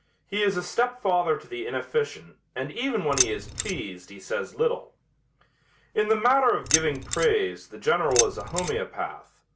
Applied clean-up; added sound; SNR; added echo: none; Keys jangling; 1 dB; none.